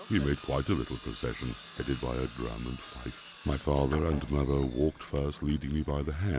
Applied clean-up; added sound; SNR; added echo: none; Tools; 12 dB; none.